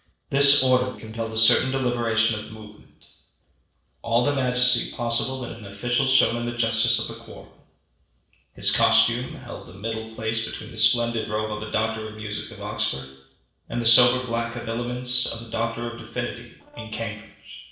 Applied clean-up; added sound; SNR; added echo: neural separator model SepFormer DNS4.